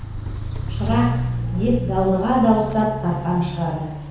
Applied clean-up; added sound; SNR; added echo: none; Walk, footsteps; 4 dB; reverberation time 0.9 s.